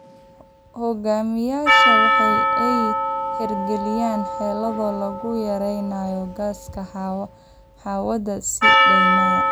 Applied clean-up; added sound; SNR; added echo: none; Percussion; -4 dB; none.